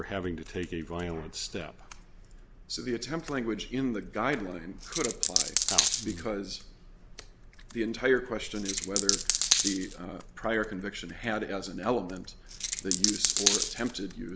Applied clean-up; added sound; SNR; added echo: none; Coin (dropping); -5 dB; none.